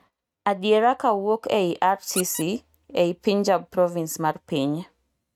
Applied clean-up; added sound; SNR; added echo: neural mask model RNNoise.